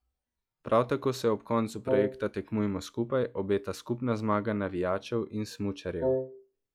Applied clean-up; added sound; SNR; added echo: classical method log-MMSE.